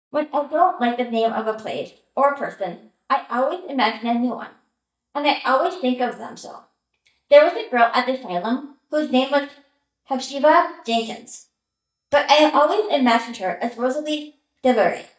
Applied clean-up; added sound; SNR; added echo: neural mask model DeepFilterNet 3.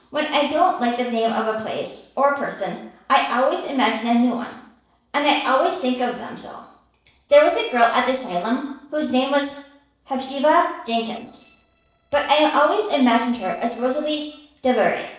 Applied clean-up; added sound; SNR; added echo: neural separator model SepFormer DNS4.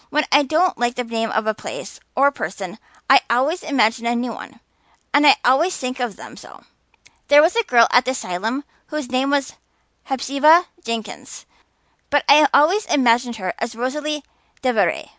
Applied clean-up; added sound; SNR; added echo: none; none; none; none.